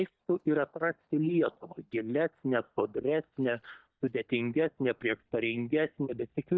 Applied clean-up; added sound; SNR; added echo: neural mask model DeepFilterNet 3.